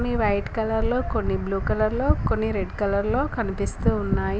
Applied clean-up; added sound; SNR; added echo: none; none; none; none.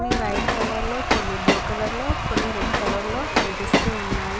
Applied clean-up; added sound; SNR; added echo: none; Applause / Crowd / Cheering + Train; -3 dB; none.